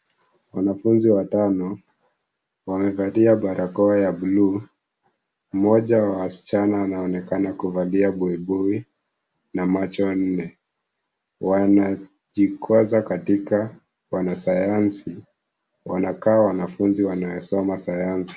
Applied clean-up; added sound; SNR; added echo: none; none; none; none.